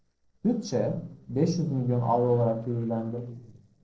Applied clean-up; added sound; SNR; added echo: neural separator model SepFormer DNS4.